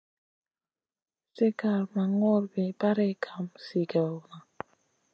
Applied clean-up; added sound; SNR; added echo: none; none; none; none.